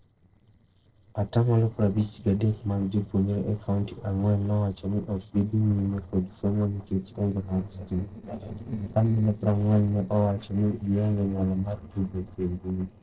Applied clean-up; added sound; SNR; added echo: neural separator model SepFormer DNS4.